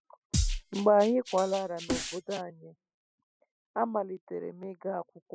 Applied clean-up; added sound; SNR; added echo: classical method spectral subtraction.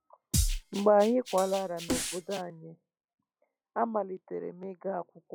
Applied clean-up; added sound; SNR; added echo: classical method log-MMSE.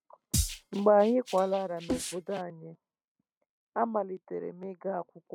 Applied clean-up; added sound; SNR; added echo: neural mask model RNNoise.